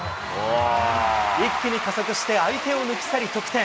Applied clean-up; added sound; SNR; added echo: none; none; none; none.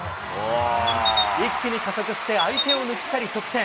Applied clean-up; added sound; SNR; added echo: none; Chirp, tweet; 4 dB; none.